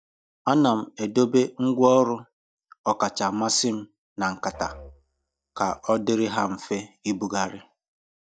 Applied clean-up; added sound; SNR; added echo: neural mask model DeepFilterNet 3.